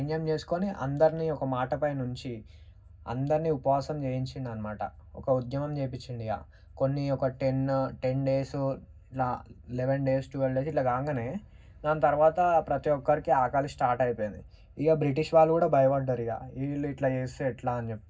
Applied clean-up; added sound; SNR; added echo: none; none; none; reverberation time 0.4 s.